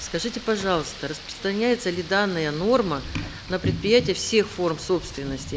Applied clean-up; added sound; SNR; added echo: none; Rain; 15 dB; none.